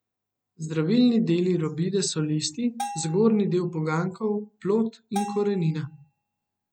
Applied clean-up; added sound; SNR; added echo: none; Bell; 13 dB; none.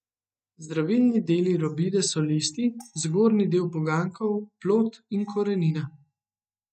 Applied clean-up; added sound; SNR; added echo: neural mask model DeepFilterNet 3.